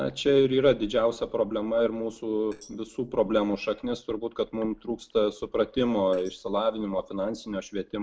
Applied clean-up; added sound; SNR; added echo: neural separator model SepFormer DNS4.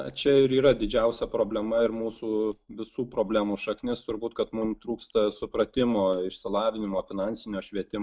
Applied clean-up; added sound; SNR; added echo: neural mask model DeepFilterNet 3.